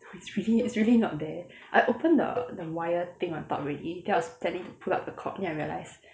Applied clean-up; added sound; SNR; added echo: none; Cowbell; 14 dB; none.